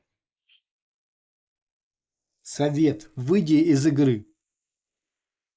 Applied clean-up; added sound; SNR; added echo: neural mask model Resemble Enhance denoiser.